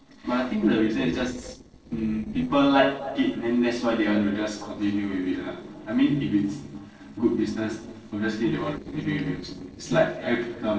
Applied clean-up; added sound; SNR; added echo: neural separator model SepFormer DNS4.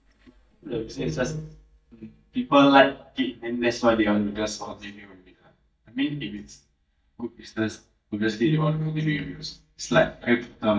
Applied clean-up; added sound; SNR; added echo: neural mask model DeepFilterNet 3.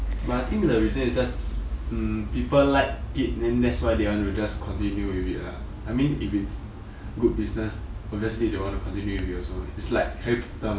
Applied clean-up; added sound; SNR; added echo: none; none; none; none.